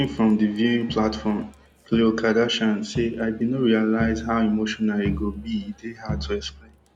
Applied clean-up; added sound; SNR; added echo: none; Crowd; 13 dB; none.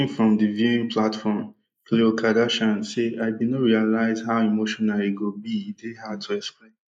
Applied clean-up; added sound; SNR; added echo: neural mask model Resemble Enhance denoiser.